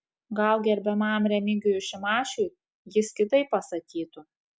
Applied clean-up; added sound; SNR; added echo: none; none; none; none.